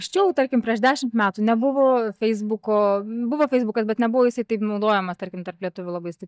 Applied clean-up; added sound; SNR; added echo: neural mask model DeepFilterNet 3.